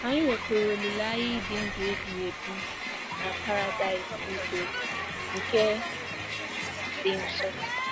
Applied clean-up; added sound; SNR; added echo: none; Crowd; 2 dB; none.